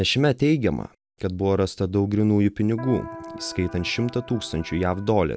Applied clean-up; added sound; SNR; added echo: none; Electric guitar; 16 dB; none.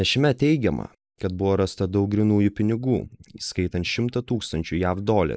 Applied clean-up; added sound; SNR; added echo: neural mask model Resemble Enhance denoiser.